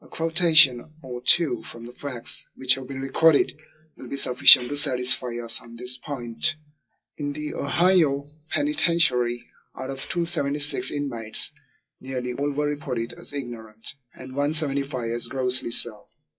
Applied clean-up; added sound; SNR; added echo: classical method WPE with log-MMSE.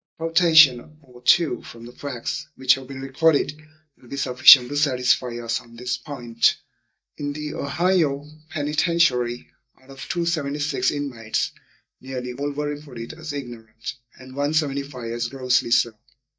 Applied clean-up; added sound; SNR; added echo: neural mask model DeepFilterNet 3.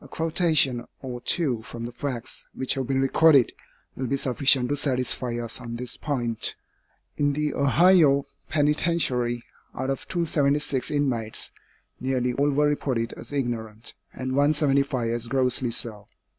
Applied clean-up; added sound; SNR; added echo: none; none; none; none.